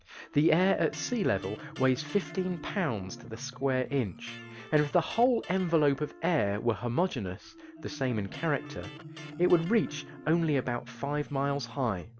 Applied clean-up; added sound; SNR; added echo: none; Electric guitar + Marimba, xylophone; 16 dB; none.